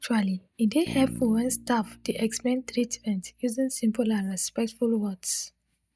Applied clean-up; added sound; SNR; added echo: neural mask model DeepFilterNet 3.